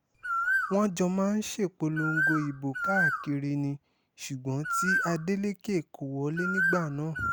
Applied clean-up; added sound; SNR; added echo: none; Bird; 2 dB; none.